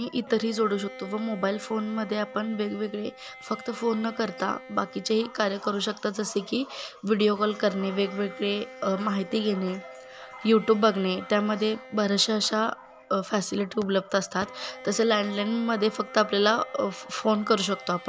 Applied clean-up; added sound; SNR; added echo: none; Bowed string instrument; 18 dB; none.